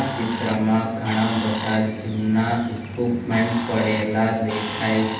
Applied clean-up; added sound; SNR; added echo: none; Bird; 12 dB; reverberation time 0.9 s.